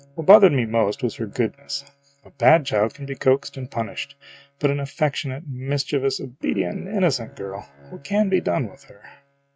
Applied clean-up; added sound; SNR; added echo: neural mask model RNNoise.